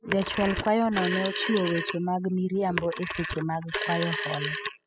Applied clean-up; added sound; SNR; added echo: classical method spectral subtraction.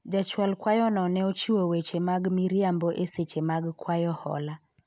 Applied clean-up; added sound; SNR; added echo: none; none; none; none.